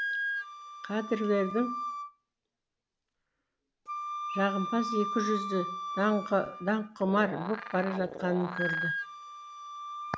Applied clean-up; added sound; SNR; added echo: none; Wind instrument, woodwind instrument + Animal; 5 dB; none.